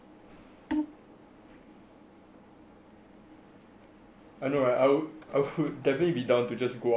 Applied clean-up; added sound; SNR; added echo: none; none; none; none.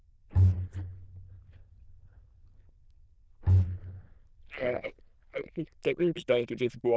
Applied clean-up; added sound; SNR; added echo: neural diffusion model UNIVERSE++.